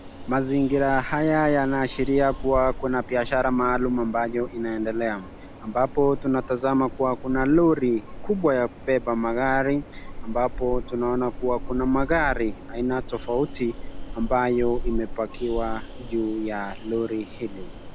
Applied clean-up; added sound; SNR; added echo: none; Train; 8 dB; none.